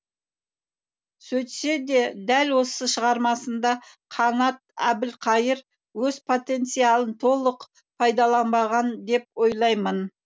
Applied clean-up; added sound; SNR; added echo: none; none; none; none.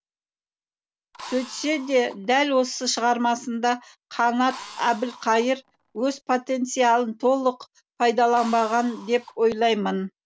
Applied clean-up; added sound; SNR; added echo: none; Drill; 20 dB; none.